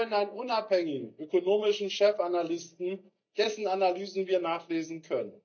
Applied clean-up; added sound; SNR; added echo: neural mask model DeepFilterNet 3.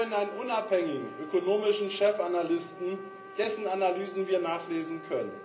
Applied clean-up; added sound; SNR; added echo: none; Trumpet; 17 dB; reverberation time 0.5 s.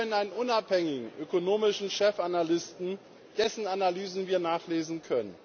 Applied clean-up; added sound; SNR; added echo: none; none; none; none.